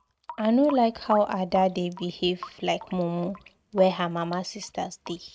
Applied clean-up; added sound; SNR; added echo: neural mask model RNNoise.